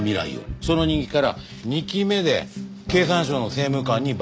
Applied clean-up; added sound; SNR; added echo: none; none; none; none.